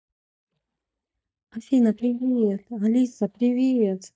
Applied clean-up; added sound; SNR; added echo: neural mask model DeepFilterNet 3.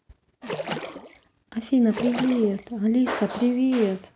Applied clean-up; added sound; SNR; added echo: none; Splash, splatter; 10 dB; none.